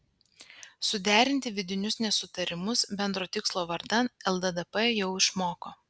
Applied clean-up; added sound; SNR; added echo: none; none; none; none.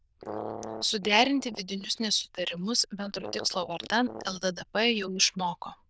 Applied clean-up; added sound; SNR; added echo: neural diffusion model UNIVERSE++.